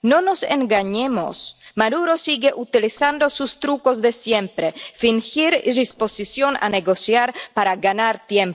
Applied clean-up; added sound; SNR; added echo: neural separator model SepFormer DNS4.